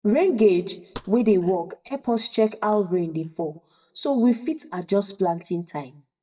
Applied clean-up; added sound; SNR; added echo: neural mask model DeepFilterNet 3.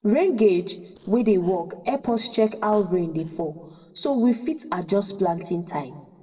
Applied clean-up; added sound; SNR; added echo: neural separator model SepFormer DNS4.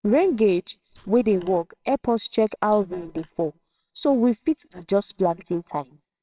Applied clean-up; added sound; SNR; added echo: neural separator model SepFormer WHAMR!.